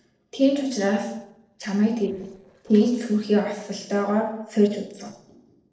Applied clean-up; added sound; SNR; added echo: neural separator model SepFormer DNS4.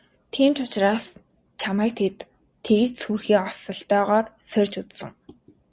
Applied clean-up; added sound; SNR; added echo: none; none; none; none.